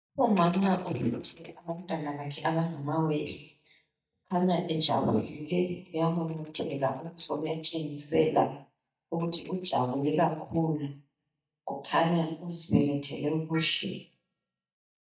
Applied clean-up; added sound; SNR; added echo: neural mask model DeepFilterNet 3.